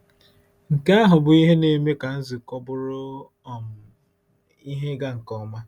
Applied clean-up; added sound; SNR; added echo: none; none; none; none.